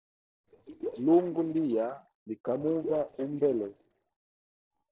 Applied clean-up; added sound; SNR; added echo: neural separator model SepFormer DNS4.